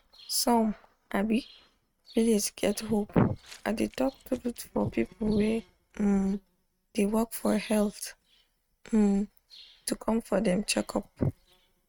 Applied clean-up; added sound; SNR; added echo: neural mask model RNNoise.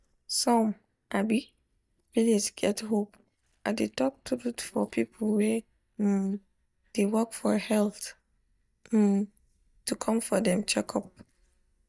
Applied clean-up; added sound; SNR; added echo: neural mask model DeepFilterNet 3.